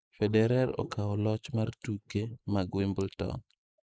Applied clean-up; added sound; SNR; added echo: neural mask model Resemble Enhance denoiser.